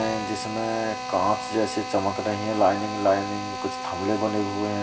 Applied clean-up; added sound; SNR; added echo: none; Drill; 7 dB; reverberation time 0.8 s.